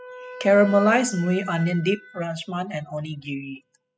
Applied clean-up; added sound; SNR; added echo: classical method spectral subtraction.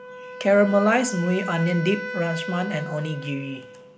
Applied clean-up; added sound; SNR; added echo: none; Wind instrument, woodwind instrument; 11 dB; none.